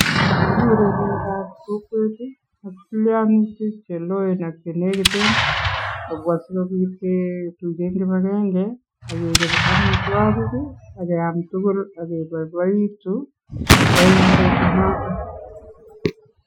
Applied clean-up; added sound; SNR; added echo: classical method Wiener filter.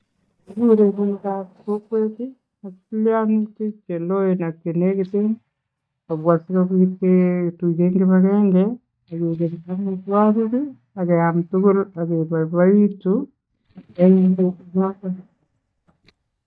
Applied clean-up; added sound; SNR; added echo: neural mask model DeepFilterNet 3.